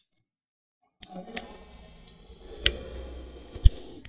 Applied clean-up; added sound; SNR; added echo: neural mask model DeepFilterNet 3.